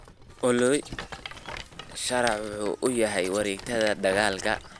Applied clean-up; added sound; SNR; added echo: none; Rattle; 14 dB; none.